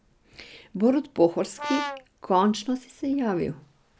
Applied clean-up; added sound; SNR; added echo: none; Brass instrument; 7 dB; none.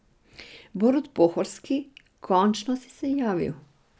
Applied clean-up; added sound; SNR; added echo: none; none; none; none.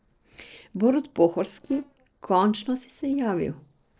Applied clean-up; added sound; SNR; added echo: neural separator model SepFormer DNS4.